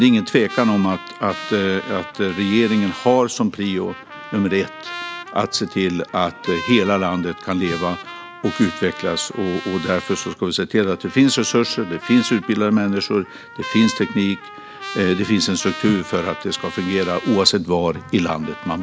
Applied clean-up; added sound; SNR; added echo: none; Trumpet; 14 dB; none.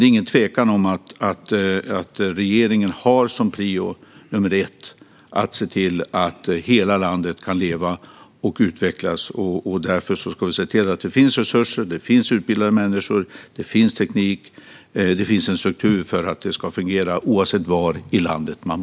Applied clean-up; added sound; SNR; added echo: none; none; none; none.